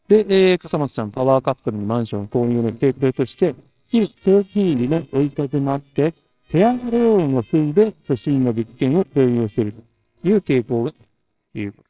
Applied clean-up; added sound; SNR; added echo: neural separator model SepFormer WHAMR!.